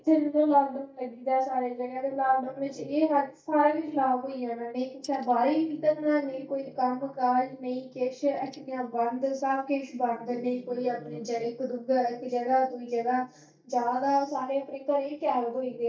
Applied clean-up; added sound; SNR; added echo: neural mask model DeepFilterNet 3.